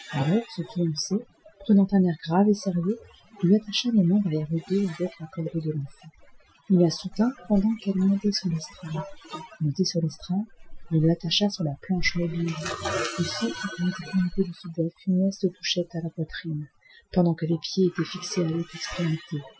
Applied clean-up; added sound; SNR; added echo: classical method Wiener filter.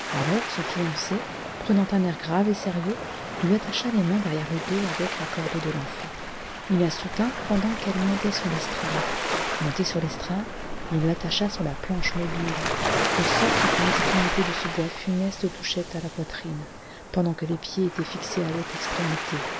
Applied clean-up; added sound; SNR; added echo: none; Waves, surf; 2 dB; none.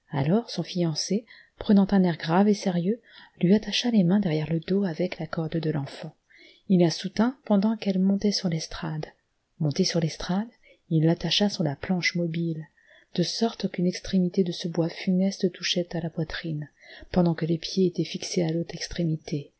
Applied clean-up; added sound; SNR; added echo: none; none; none; none.